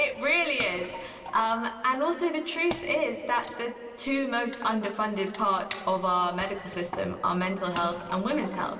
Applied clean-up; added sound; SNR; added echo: none; Wood; 14 dB; reverberation time 2.6 s.